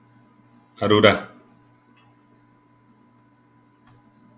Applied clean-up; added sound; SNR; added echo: none; none; none; none.